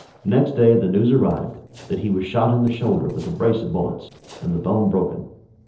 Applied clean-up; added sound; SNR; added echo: neural separator model SepFormer DNS4.